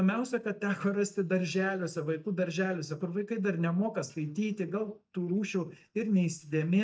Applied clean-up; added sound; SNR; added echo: neural mask model DeepFilterNet 3.